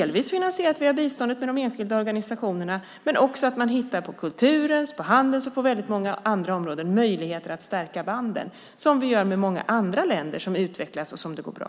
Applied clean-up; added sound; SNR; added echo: none; none; none; none.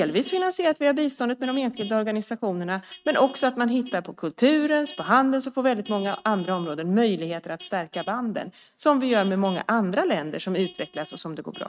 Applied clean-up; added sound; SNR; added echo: neural mask model RNNoise.